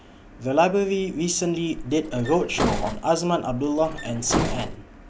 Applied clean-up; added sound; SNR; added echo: none; Bus; 5 dB; none.